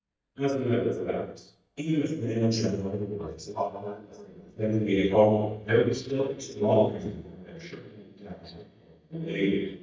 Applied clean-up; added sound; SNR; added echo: neural mask model DeepFilterNet 3.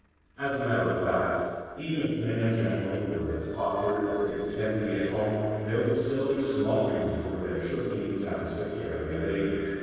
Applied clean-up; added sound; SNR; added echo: neural separator model SepFormer DNS4.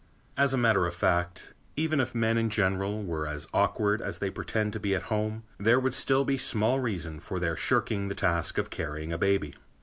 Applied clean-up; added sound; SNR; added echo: none; none; none; none.